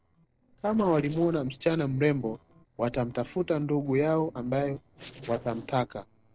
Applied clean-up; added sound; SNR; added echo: neural separator model SepFormer DNS4.